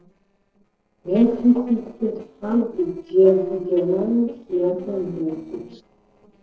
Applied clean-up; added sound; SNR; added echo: neural separator model SepFormer DNS4.